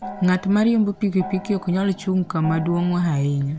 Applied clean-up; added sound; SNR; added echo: none; Gong; 17 dB; none.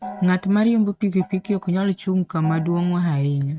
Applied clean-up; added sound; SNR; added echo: neural mask model RNNoise.